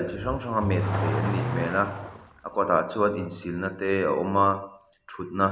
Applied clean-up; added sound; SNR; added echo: none; Accelerating, revving, vroom / Car; 6 dB; none.